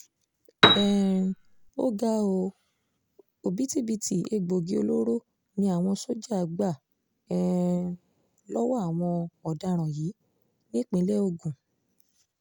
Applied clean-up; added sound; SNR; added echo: none; Piano; -5 dB; none.